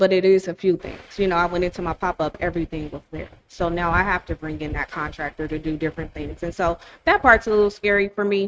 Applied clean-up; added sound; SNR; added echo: neural mask model RNNoise.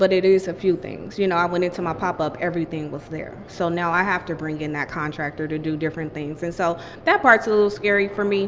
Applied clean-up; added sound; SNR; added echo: none; none; none; none.